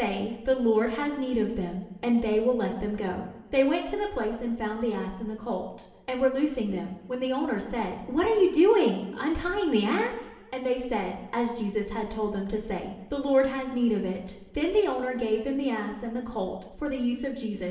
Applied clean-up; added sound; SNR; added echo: none; none; none; reverberation time 0.9 s.